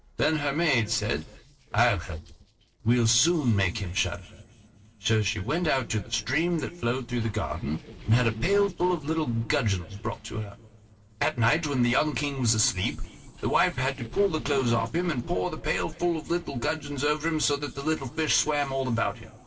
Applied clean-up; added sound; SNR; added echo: neural separator model SepFormer DNS4.